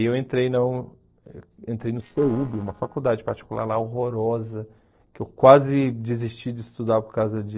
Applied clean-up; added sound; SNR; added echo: neural separator model SepFormer DNS4.